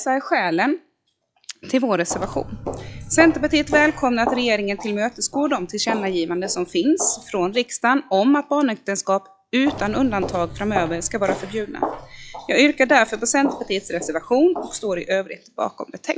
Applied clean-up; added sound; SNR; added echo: classical method log-MMSE.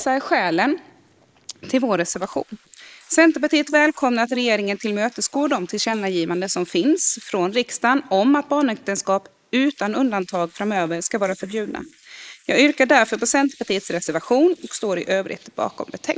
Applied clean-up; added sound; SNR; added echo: neural mask model Resemble Enhance denoiser.